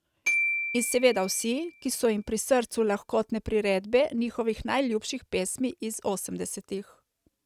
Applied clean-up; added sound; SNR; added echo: neural mask model RNNoise.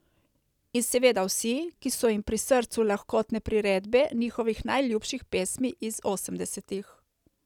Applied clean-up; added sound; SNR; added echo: none; none; none; none.